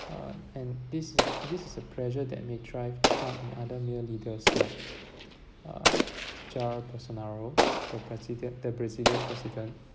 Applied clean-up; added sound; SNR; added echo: none; Explosion; -4 dB; none.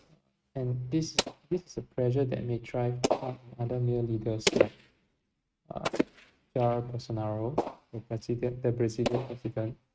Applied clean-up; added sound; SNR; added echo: neural mask model RNNoise.